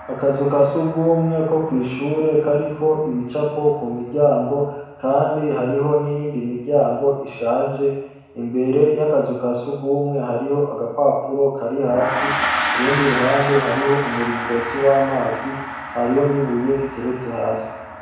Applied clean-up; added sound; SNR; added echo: none; Gong; 10 dB; reverberation time 1.1 s.